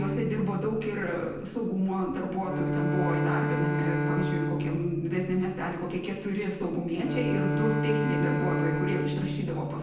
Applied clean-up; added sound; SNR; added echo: none; Bowed string instrument; 0 dB; reverberation time 0.9 s.